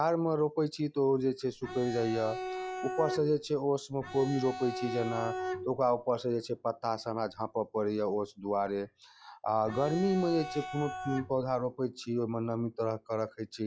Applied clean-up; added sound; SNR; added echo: classical method log-MMSE.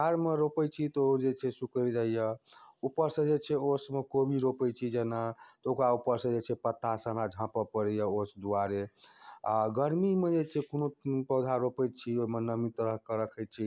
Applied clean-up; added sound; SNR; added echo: none; none; none; none.